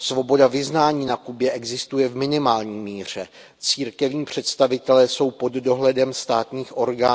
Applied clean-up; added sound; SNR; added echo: none; none; none; none.